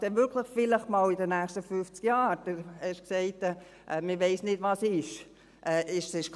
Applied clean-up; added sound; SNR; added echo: none; none; none; none.